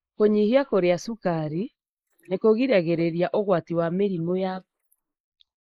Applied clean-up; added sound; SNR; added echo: neural mask model Resemble Enhance denoiser.